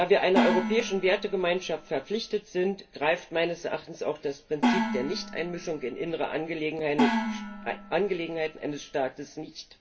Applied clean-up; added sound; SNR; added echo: none; Gong; 2 dB; reverberation time 0.2 s.